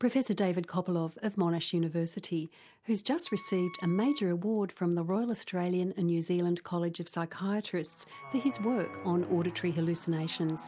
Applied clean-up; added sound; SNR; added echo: none; Wind instrument, woodwind instrument; 20 dB; none.